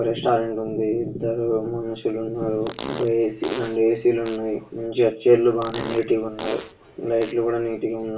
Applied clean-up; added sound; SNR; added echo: none; Fart; 13 dB; reverberation time 0.3 s.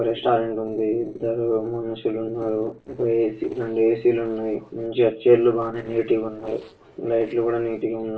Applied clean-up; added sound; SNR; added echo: neural separator model SepFormer DNS4.